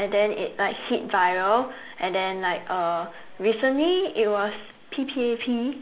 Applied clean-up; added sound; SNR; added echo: none; none; none; none.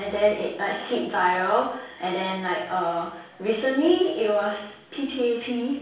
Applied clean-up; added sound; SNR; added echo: none; none; none; reverberation time 0.6 s.